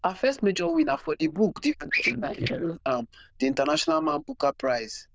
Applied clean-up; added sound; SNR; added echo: neural diffusion model UNIVERSE++.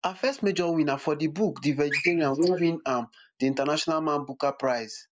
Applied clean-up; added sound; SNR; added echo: neural mask model Resemble Enhance denoiser.